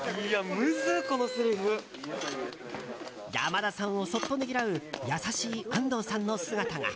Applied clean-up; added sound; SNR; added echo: none; Tools; 15 dB; none.